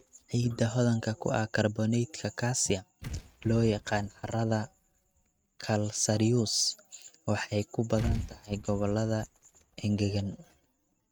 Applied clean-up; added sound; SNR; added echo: neural mask model RNNoise.